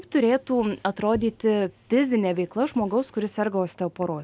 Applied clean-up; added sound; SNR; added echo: none; none; none; none.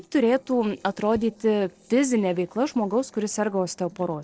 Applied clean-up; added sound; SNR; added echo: neural separator model SepFormer DNS4.